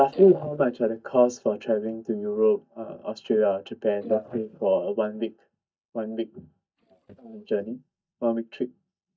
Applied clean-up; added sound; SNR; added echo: neural mask model DeepFilterNet 3.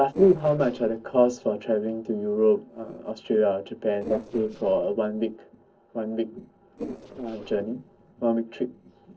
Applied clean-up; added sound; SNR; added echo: neural separator model SepFormer DNS4.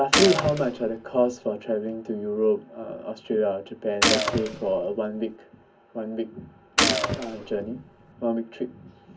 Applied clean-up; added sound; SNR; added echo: none; Gunshot, gunfire; -1 dB; reverberation time 0.3 s.